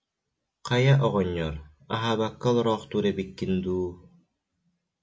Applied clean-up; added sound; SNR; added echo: none; none; none; none.